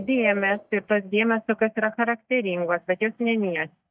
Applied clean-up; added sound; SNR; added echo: neural mask model DeepFilterNet 3.